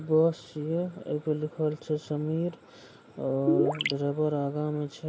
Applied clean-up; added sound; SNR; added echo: none; Gurgling; -2 dB; none.